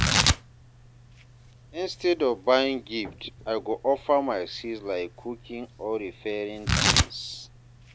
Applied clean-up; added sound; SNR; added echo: none; Tearing; 1 dB; none.